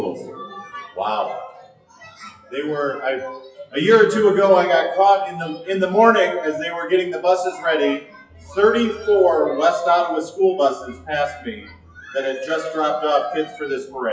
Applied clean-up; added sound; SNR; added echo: classical method WPE with log-MMSE.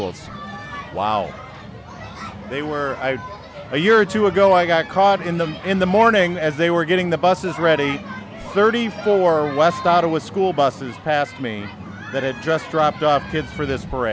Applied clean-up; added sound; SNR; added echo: none; none; none; none.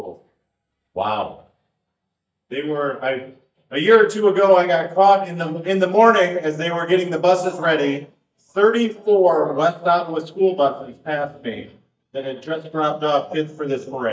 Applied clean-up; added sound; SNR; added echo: neural mask model DeepFilterNet 3.